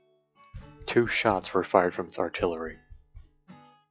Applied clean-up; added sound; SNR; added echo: classical method log-MMSE.